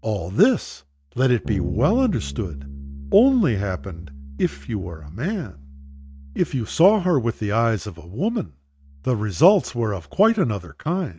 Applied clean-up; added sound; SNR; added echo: neural mask model RNNoise.